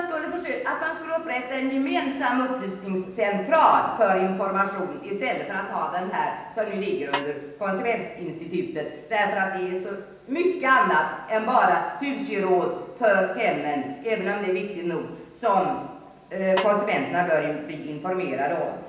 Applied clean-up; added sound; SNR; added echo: none; Snare drum; 10 dB; reverberation time 0.9 s.